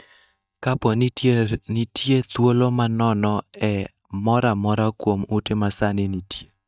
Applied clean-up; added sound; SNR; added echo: neural mask model DeepFilterNet 3.